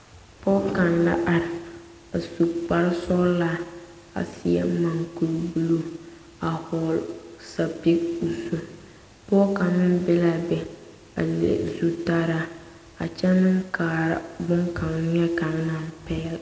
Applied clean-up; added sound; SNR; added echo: none; none; none; none.